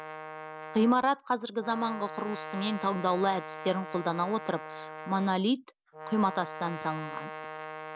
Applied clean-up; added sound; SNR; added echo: none; Brass instrument; 10 dB; none.